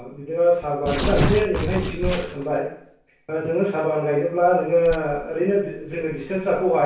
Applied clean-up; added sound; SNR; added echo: none; Tearing; 7 dB; reverberation time 0.6 s.